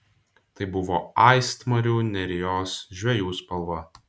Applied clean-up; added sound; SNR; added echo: none; none; none; none.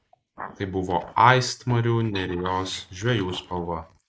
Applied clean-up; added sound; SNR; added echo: neural mask model Resemble Enhance denoiser.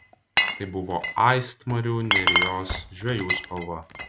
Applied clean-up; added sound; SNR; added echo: none; Glass; -1 dB; none.